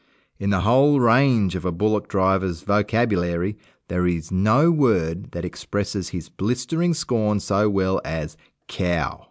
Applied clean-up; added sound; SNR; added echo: none; none; none; none.